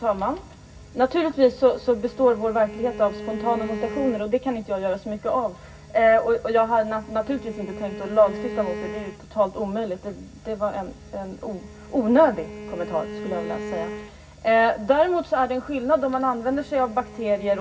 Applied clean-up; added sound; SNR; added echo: none; Bowed string instrument; 14 dB; reverberation time 0.4 s.